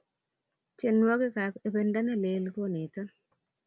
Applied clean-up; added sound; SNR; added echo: none; none; none; none.